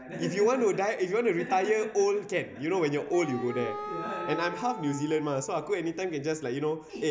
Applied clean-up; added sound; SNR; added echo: none; Wind instrument, woodwind instrument; 11 dB; none.